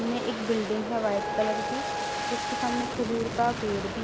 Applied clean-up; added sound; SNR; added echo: none; Wind instrument, woodwind instrument + Aircraft; 2 dB; none.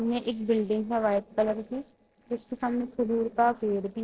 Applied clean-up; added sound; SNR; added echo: neural separator model SepFormer DNS4.